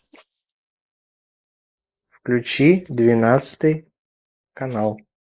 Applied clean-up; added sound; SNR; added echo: neural mask model Resemble Enhance denoiser.